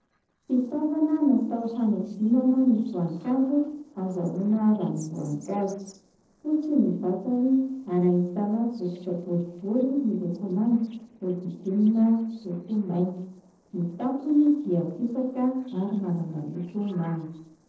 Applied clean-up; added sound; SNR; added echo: neural separator model SepFormer DNS4.